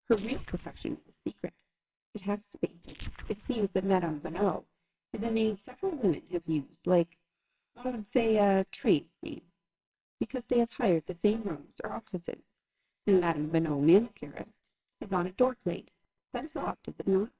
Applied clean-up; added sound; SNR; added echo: neural separator model SepFormer WHAMR!.